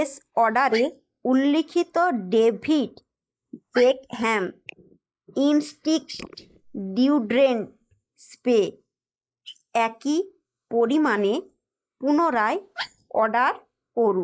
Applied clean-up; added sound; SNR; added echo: neural mask model Resemble Enhance denoiser.